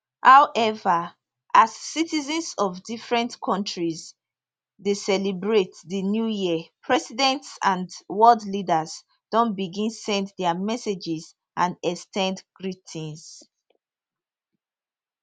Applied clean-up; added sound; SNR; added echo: none; none; none; none.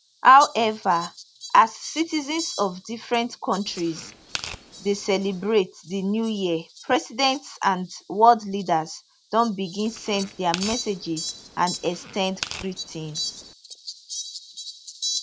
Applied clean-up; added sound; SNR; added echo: none; Fowl + Tearing; 13 dB; none.